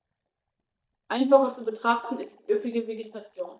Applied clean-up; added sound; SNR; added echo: neural mask model DeepFilterNet 3.